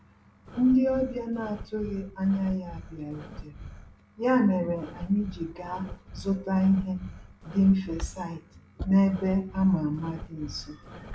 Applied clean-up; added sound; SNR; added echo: none; Breathing; 16 dB; none.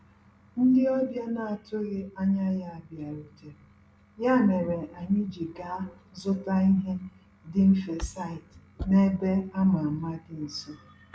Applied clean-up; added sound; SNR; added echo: none; none; none; none.